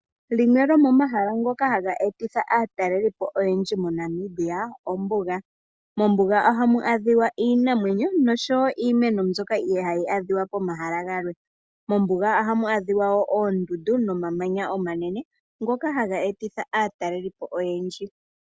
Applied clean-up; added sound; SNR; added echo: none; none; none; none.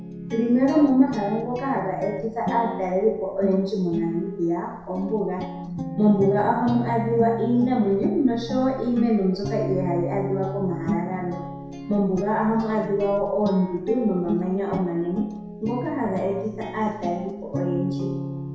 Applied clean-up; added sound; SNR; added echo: none; Guitar; 7 dB; reverberation time 0.7 s.